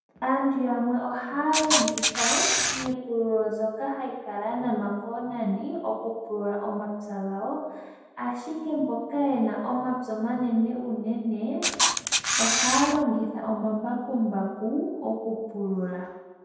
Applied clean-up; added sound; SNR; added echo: none; Camera; -3 dB; reverberation time 1.1 s.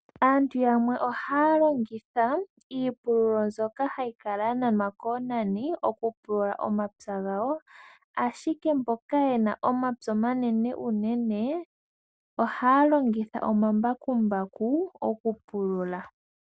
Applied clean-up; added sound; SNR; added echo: none; none; none; none.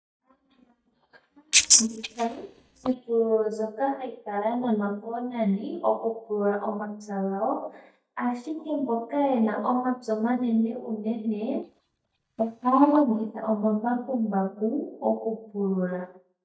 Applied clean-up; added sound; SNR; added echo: neural mask model DeepFilterNet 3.